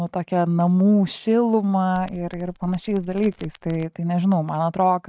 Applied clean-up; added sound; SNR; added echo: neural mask model RNNoise.